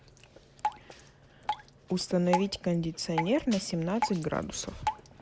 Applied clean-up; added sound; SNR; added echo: none; Drip; 6 dB; none.